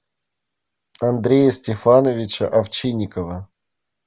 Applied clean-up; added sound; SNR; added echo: none; none; none; none.